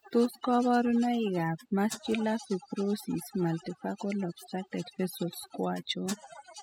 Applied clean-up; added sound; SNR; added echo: classical method spectral subtraction.